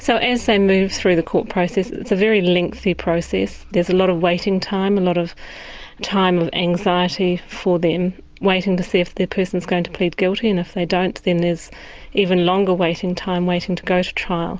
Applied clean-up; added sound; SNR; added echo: none; none; none; none.